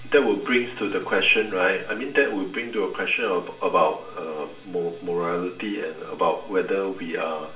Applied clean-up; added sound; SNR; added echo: none; none; none; reverberation time 0.4 s.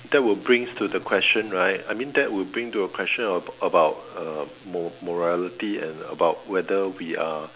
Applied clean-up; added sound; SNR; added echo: none; none; none; none.